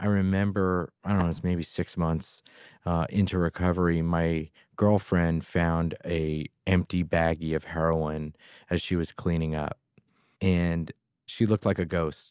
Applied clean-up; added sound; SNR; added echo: none; Tap; 13 dB; none.